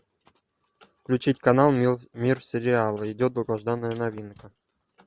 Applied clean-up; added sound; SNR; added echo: none; none; none; none.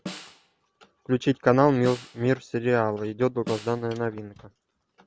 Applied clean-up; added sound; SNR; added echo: none; Snare drum; 18 dB; none.